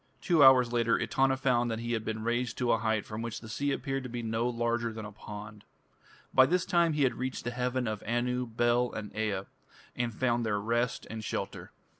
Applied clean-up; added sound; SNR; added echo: none; none; none; none.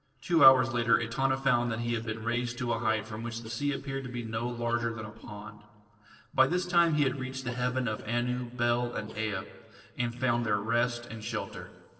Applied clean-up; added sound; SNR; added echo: neural separator model SepFormer DNS4.